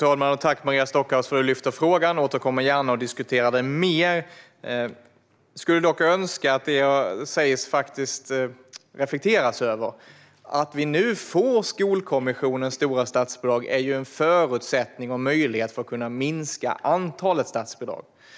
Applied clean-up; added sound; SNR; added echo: none; none; none; none.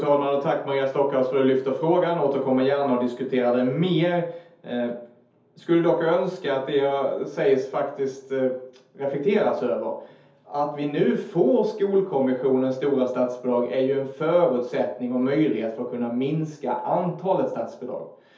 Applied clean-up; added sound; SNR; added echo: none; none; none; reverberation time 0.5 s.